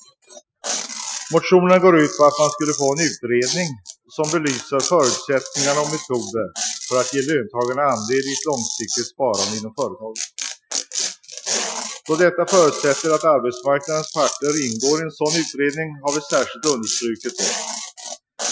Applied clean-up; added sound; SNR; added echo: classical method Wiener filter.